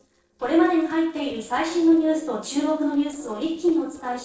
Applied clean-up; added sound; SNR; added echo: neural separator model SepFormer DNS4.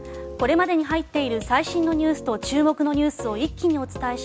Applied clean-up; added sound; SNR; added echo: none; none; none; none.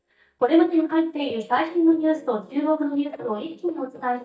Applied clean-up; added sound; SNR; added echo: neural mask model DeepFilterNet 3.